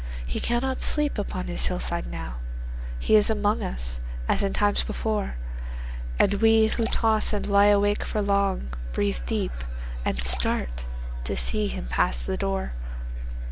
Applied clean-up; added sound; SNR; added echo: none; Splash, splatter; 14 dB; none.